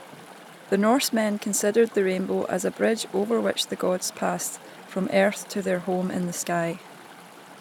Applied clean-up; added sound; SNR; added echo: none; Chatter / Stream; 19 dB; none.